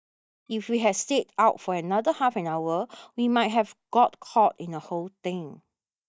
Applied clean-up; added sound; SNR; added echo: neural mask model DeepFilterNet 3.